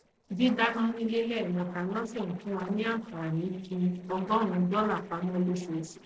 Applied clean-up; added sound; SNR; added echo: neural separator model SepFormer DNS4.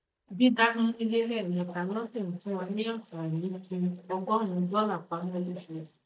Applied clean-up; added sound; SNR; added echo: neural mask model DeepFilterNet 3.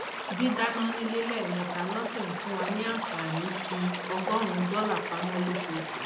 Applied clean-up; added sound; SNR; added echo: none; Stream / Liquid; 3 dB; reverberation time 0.8 s.